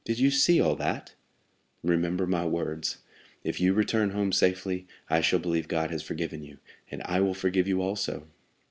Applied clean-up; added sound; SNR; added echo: none; none; none; none.